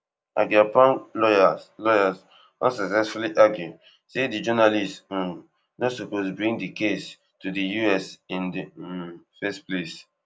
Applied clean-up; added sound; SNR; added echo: none; none; none; none.